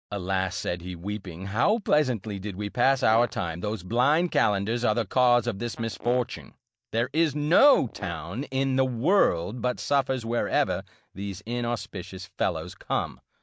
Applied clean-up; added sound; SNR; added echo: neural mask model DeepFilterNet 3.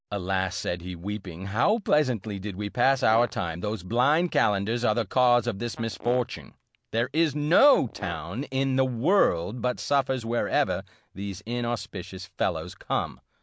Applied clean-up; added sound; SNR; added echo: none; Fart; 20 dB; none.